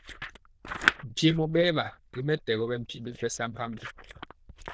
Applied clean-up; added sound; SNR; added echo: neural diffusion model UNIVERSE++.